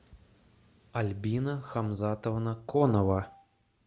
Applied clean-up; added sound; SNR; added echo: none; none; none; none.